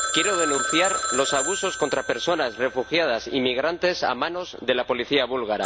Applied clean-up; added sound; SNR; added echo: none; Telephone; 6 dB; none.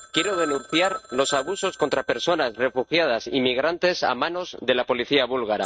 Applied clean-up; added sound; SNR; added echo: neural mask model RNNoise.